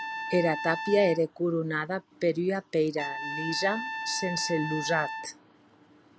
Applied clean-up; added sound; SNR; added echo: none; Trumpet; 8 dB; none.